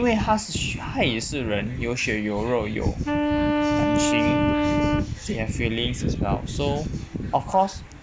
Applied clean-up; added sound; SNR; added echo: none; Wind instrument, woodwind instrument; 0 dB; none.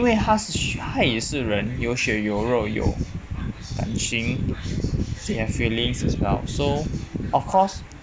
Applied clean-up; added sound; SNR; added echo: none; none; none; none.